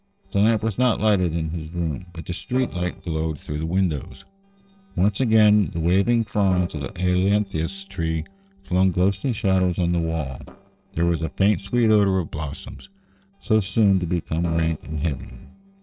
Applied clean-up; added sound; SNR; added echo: neural separator model SepFormer DNS4.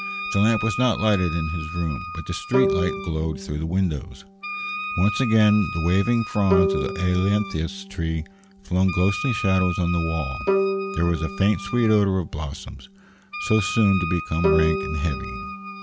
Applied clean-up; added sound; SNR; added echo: none; Bowed string instrument + Wind instrument, woodwind instrument; 5 dB; none.